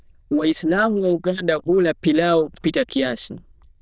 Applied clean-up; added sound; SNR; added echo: neural diffusion model UNIVERSE++.